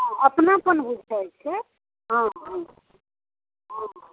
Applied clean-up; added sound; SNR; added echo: none; none; none; none.